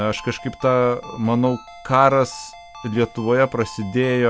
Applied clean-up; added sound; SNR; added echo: none; Ringtone; 19 dB; none.